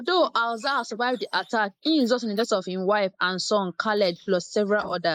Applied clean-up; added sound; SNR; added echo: neural mask model Resemble Enhance denoiser.